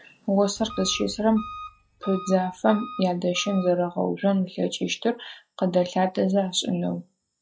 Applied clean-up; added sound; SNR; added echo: classical method log-MMSE.